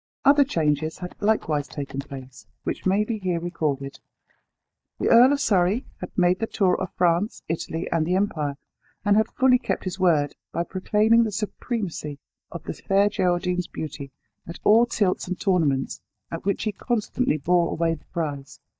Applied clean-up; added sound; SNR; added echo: neural mask model DeepFilterNet 3.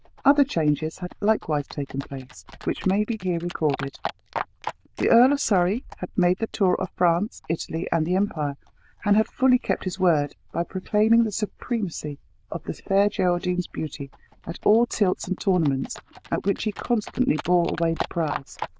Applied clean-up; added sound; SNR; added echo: neural diffusion model UNIVERSE++.